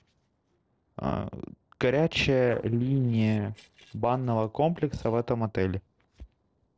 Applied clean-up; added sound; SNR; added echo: neural separator model SepFormer DNS4.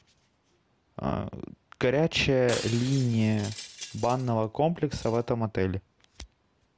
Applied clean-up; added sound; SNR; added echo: none; Shatter; 14 dB; none.